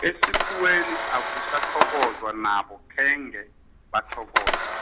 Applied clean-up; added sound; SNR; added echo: none; Camera; 1 dB; none.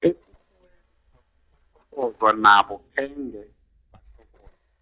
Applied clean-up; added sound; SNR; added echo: neural mask model DeepFilterNet 3.